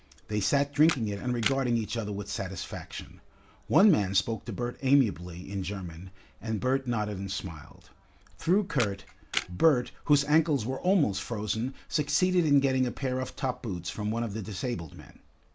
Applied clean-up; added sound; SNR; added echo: none; Camera; 10 dB; none.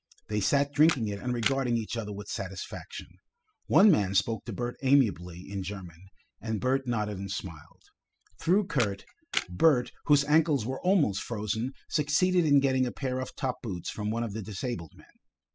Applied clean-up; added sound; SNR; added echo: classical method spectral subtraction.